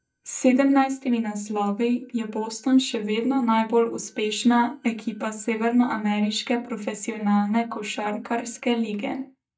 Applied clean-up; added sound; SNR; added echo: neural mask model DeepFilterNet 3.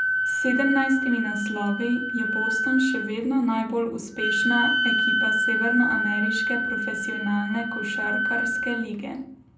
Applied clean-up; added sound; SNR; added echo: none; Wind instrument, woodwind instrument; -1 dB; reverberation time 0.6 s.